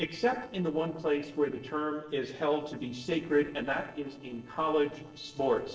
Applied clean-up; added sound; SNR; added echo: neural separator model SepFormer DNS4.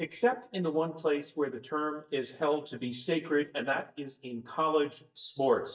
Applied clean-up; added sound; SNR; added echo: neural mask model DeepFilterNet 3.